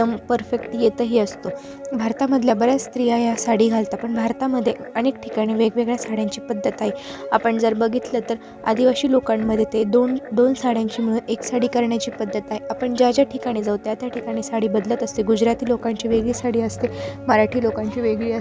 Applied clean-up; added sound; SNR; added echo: none; Guitar; 13 dB; none.